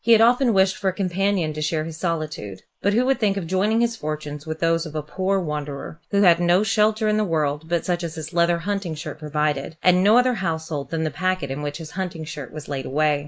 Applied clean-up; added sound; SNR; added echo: neural mask model Resemble Enhance denoiser.